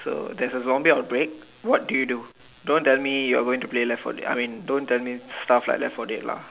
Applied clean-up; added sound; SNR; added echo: none; none; none; none.